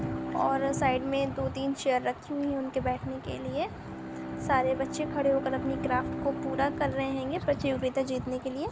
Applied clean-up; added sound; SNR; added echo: none; Bowed string instrument; 9 dB; none.